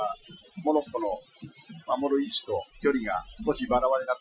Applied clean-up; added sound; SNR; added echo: classical method Wiener filter.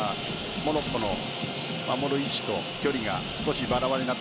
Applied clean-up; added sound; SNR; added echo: none; Tearing; 16 dB; none.